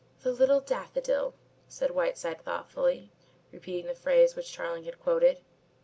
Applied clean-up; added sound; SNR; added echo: none; none; none; none.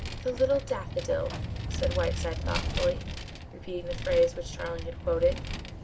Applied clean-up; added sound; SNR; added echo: none; Vehicle; 4 dB; none.